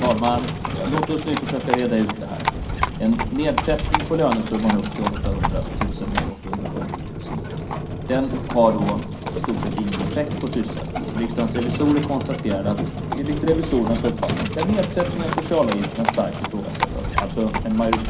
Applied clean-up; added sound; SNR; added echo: none; Livestock, farm animals, working animals; 2 dB; reverberation time 0.3 s.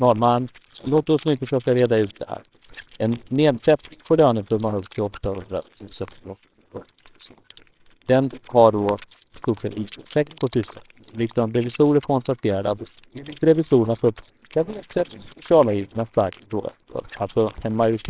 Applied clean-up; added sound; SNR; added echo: neural separator model SepFormer WHAMR!.